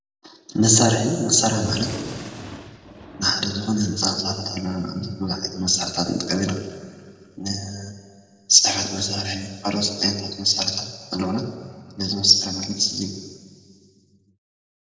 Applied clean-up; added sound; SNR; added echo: none; Gunshot, gunfire; 13 dB; reverberation time 1.8 s.